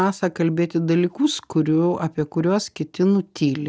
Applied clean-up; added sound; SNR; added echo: none; none; none; none.